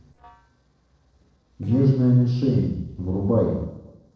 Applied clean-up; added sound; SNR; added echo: neural separator model SepFormer DNS4.